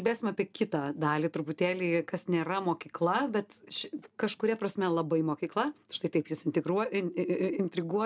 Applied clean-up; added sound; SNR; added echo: none; none; none; none.